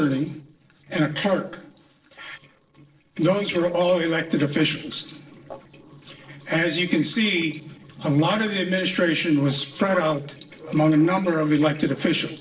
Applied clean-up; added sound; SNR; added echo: neural separator model SepFormer DNS4.